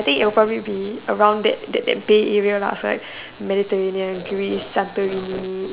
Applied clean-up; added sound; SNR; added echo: none; none; none; none.